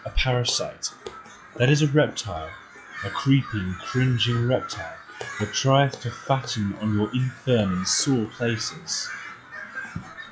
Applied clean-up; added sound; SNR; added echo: classical method log-MMSE.